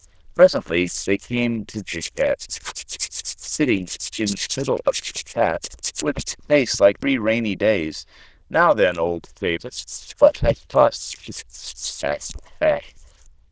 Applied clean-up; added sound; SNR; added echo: neural diffusion model UNIVERSE++.